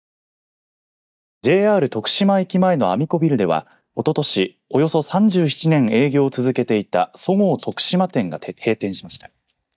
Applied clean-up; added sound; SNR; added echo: neural mask model DeepFilterNet 3.